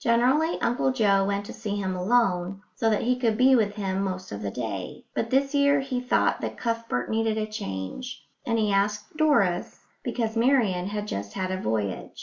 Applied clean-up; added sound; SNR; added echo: none; none; none; none.